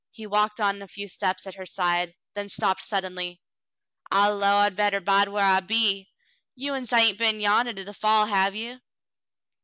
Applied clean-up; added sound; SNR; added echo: none; none; none; none.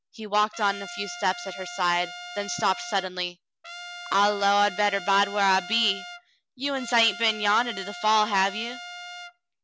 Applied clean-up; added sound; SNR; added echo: none; Trumpet; 13 dB; none.